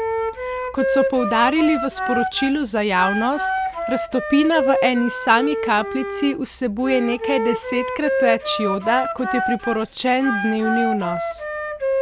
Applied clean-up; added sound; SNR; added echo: none; Wind instrument, woodwind instrument; 3 dB; none.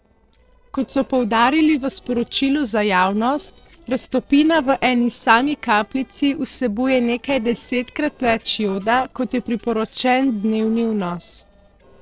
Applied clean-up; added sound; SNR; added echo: neural separator model SepFormer DNS4.